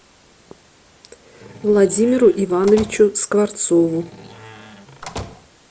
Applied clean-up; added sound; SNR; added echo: none; Slam; 17 dB; none.